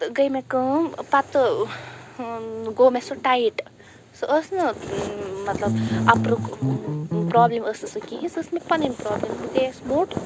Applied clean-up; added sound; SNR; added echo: none; Bass guitar; 1 dB; none.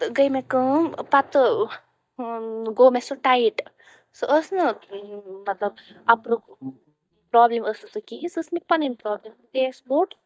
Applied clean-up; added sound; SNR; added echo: neural mask model DeepFilterNet 3.